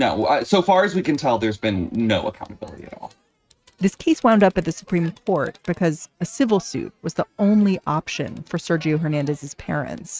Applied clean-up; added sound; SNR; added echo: neural mask model RNNoise.